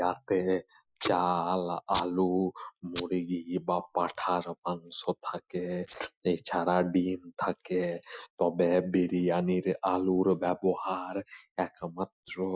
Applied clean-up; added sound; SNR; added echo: classical method Wiener filter.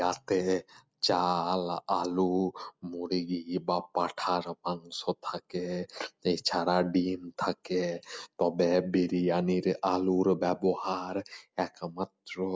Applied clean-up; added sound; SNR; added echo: none; none; none; none.